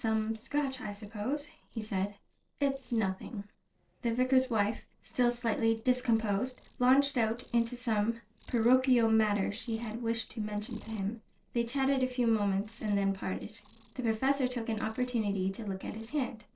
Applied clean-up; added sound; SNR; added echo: neural separator model SepFormer DNS4.